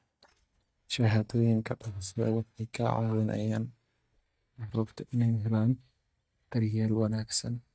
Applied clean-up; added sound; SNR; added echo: neural mask model DeepFilterNet 3.